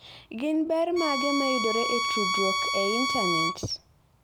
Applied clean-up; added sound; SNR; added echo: none; Bowed string instrument; -1 dB; none.